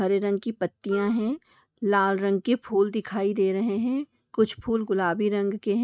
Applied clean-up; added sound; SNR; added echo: neural mask model RNNoise.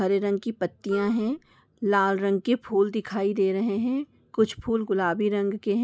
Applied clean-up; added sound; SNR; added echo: none; Wind instrument, woodwind instrument; 18 dB; none.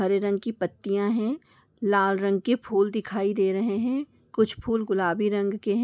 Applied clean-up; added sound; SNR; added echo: none; none; none; none.